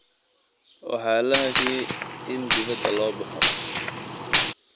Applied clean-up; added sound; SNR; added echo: none; Gunshot, gunfire; -4 dB; none.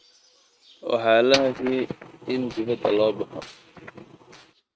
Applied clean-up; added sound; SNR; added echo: neural mask model RNNoise.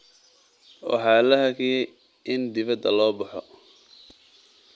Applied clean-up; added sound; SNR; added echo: none; none; none; none.